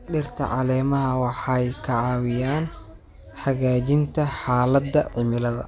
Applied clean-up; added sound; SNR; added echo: none; none; none; none.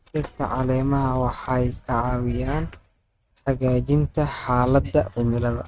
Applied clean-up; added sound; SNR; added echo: neural mask model RNNoise.